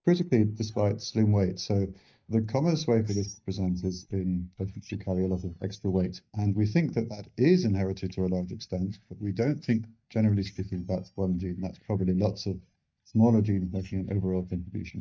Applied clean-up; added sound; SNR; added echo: neural mask model DeepFilterNet 3.